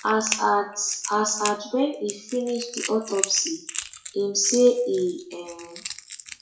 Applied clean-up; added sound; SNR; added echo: classical method WPE with log-MMSE.